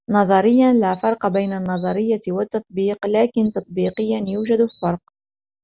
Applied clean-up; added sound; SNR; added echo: none; Bird vocalization, bird call, bird song; 9 dB; none.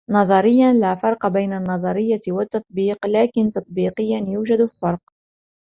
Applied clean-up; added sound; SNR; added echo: neural mask model DeepFilterNet 3.